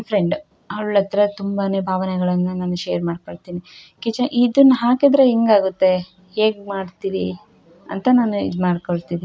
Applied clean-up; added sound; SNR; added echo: none; none; none; none.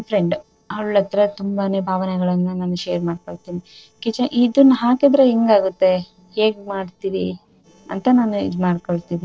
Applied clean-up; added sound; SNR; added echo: neural separator model SepFormer DNS4.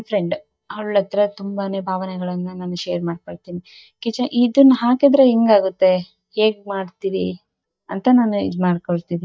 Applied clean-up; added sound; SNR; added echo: neural mask model DeepFilterNet 3.